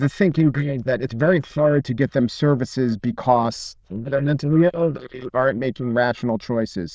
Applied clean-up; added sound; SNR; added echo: neural diffusion model UNIVERSE++.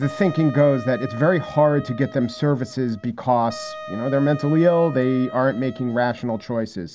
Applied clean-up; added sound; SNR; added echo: none; Wind instrument, woodwind instrument; 16 dB; none.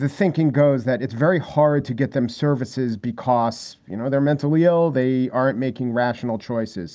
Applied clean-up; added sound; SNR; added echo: none; none; none; none.